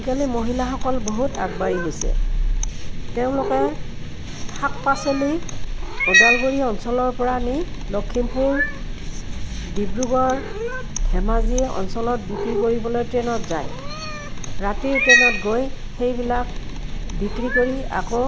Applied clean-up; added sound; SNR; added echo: none; Cat; -2 dB; none.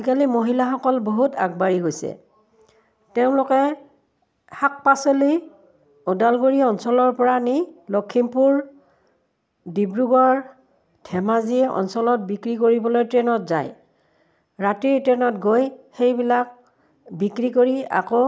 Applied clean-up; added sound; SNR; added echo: none; none; none; none.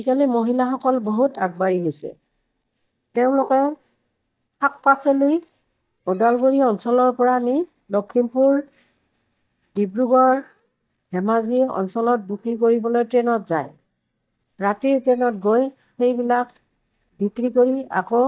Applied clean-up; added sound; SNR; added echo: neural mask model DeepFilterNet 3.